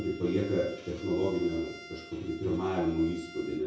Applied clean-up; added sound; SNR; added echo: none; Bowed string instrument; 18 dB; reverberation time 0.6 s.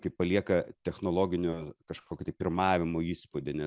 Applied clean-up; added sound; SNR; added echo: none; none; none; none.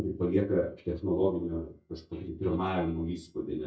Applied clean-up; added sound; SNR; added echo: neural mask model DeepFilterNet 3.